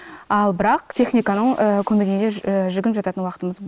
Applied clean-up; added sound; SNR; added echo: neural mask model Resemble Enhance denoiser.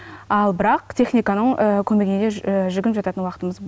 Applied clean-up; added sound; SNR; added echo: none; none; none; none.